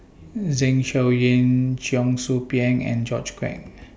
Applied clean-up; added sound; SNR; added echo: none; none; none; none.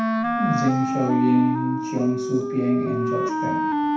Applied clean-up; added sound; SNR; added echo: none; Wind instrument, woodwind instrument; 1 dB; reverberation time 0.7 s.